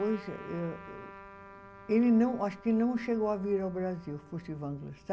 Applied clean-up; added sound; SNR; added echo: none; Trumpet; 19 dB; none.